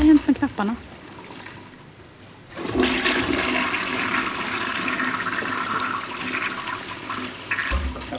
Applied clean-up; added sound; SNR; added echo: none; Toilet flush; -1 dB; none.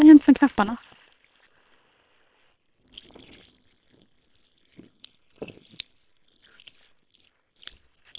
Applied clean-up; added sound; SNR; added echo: neural separator model SepFormer WHAM!.